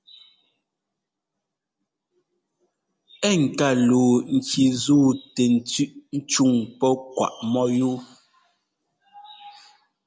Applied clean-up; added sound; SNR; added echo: none; none; none; none.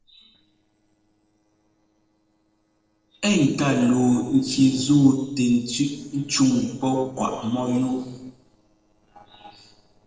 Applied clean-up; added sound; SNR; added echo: neural separator model SepFormer DNS4.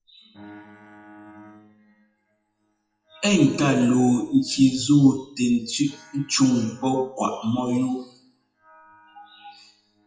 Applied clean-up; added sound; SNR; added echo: classical method WPE with log-MMSE.